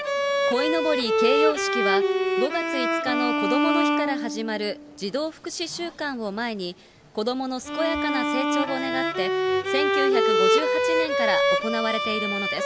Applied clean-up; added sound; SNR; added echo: none; Bowed string instrument; -4 dB; none.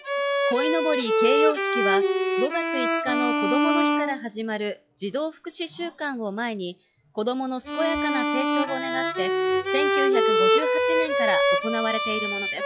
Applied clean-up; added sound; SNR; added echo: classical method log-MMSE.